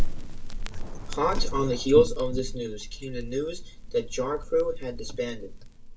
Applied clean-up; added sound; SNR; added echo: none; Crackle; 1 dB; reverberation time 0.2 s.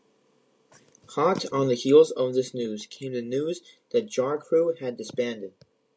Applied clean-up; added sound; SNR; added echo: none; none; none; none.